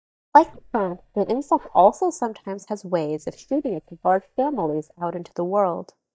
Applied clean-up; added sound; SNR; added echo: neural mask model DeepFilterNet 3.